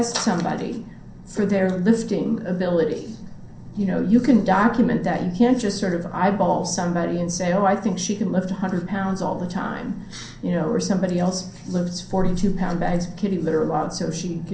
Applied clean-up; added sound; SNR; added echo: none; none; none; reverberation time 0.6 s.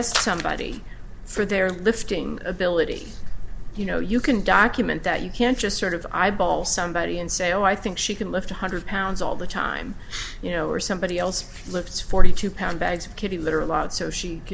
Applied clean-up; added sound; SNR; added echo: none; none; none; none.